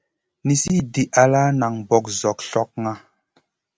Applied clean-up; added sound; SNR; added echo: none; none; none; none.